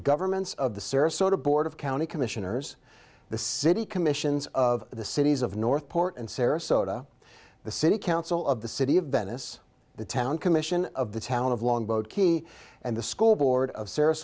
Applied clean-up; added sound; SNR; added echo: none; none; none; none.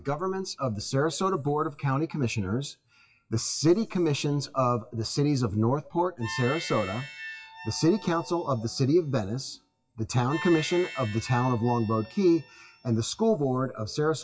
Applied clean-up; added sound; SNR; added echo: classical method WPE with log-MMSE.